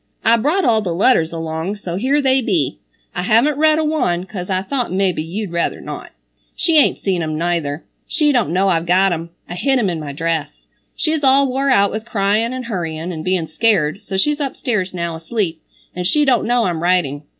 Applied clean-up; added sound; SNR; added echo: none; none; none; none.